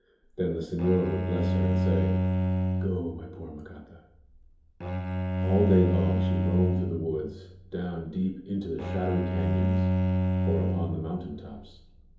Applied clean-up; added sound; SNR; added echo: none; Bowed string instrument; -3 dB; reverberation time 2.8 s.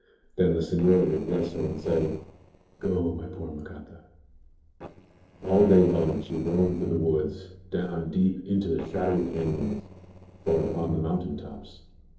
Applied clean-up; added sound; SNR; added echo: neural separator model SepFormer DNS4.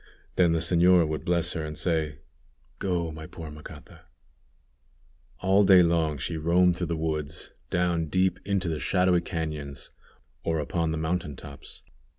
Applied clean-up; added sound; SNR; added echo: none; none; none; none.